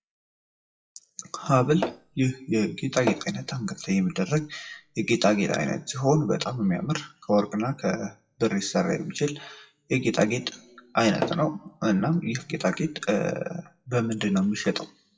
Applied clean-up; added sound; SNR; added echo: classical method WPE with log-MMSE.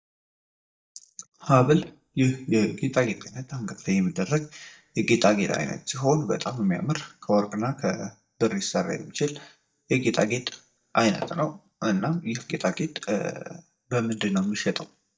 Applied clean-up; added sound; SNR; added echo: neural mask model DeepFilterNet 3.